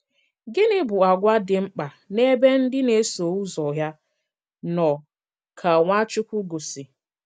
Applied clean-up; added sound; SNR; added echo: none; none; none; none.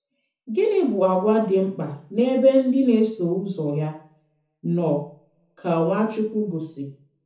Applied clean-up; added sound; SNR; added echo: none; none; none; reverberation time 0.6 s.